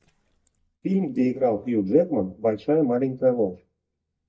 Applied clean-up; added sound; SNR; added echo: neural mask model DeepFilterNet 3.